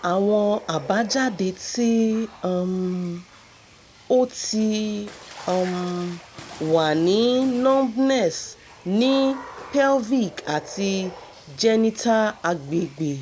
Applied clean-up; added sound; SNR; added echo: none; Water / Splash, splatter; 20 dB; none.